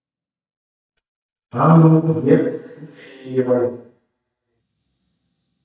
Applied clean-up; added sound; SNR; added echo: neural mask model DeepFilterNet 3.